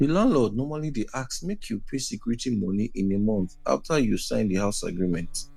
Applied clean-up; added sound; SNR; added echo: none; Buzz; 10 dB; none.